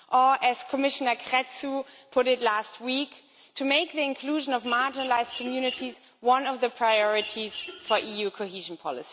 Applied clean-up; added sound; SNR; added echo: none; Mechanisms; 12 dB; none.